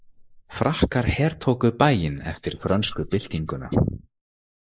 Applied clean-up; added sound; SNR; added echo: neural mask model Resemble Enhance denoiser.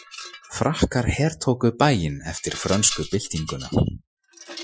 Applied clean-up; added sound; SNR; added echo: classical method Wiener filter.